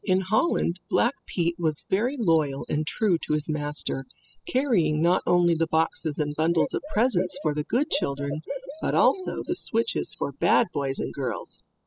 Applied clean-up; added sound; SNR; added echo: classical method spectral subtraction.